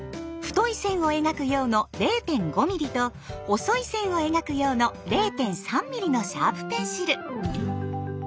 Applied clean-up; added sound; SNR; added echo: none; none; none; none.